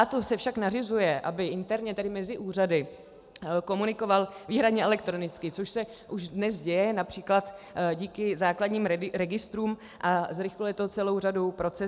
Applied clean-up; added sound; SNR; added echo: none; none; none; none.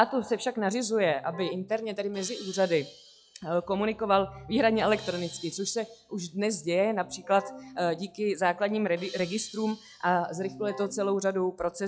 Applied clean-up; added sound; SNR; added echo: classical method log-MMSE.